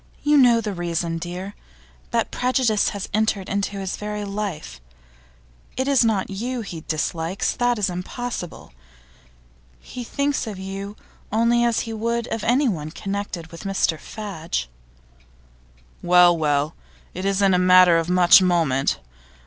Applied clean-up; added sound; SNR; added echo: none; none; none; none.